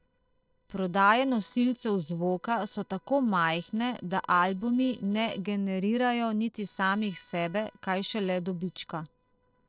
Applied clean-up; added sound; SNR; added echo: neural separator model SepFormer DNS4.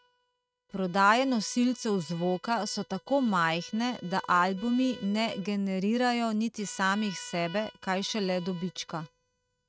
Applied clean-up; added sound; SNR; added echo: neural mask model RNNoise.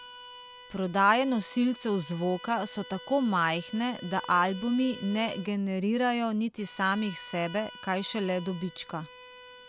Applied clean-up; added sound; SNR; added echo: none; Bowed string instrument; 18 dB; none.